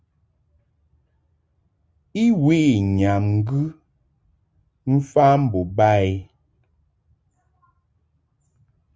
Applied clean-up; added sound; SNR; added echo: none; none; none; none.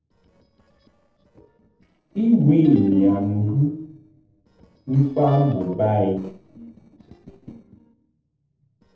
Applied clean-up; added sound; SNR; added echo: neural separator model SepFormer DNS4.